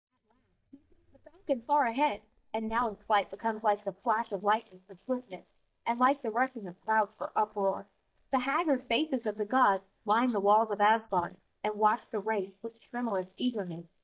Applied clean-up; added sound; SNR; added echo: neural mask model DeepFilterNet 3.